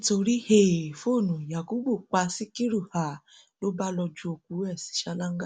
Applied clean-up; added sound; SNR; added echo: none; none; none; none.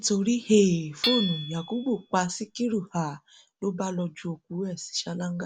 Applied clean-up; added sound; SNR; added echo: none; Hammer / Chink, clink; 9 dB; none.